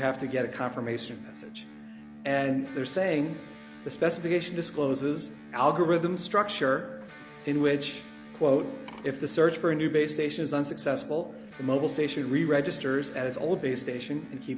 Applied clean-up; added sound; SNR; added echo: none; Electric guitar; 17 dB; none.